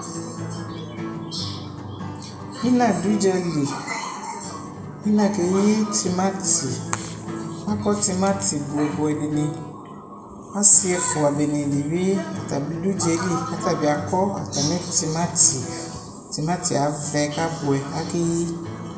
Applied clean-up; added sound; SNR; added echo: none; Acoustic guitar; 12 dB; reverberation time 1.7 s.